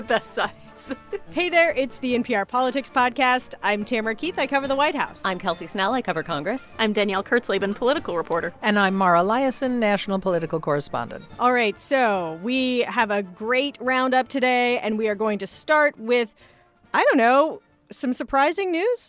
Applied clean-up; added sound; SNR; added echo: none; none; none; none.